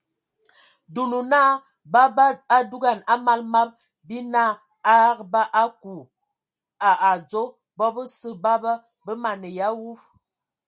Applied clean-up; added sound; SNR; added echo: none; none; none; none.